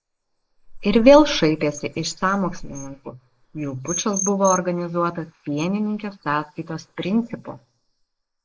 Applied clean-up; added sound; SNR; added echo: neural mask model Resemble Enhance denoiser.